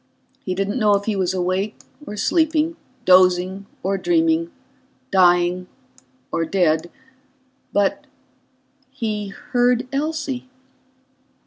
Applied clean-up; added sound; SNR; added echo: none; none; none; none.